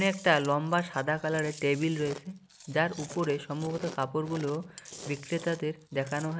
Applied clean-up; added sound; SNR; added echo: none; Chewing, mastication; 17 dB; none.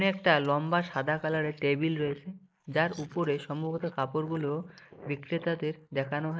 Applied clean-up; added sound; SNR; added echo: neural mask model Resemble Enhance denoiser.